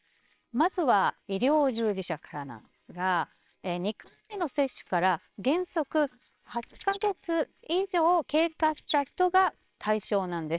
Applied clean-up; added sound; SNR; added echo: neural separator model SepFormer WHAMR!.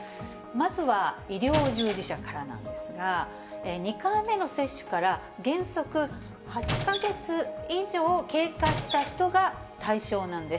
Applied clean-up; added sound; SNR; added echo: none; Squeak / Wood; 6 dB; reverberation time 1.9 s.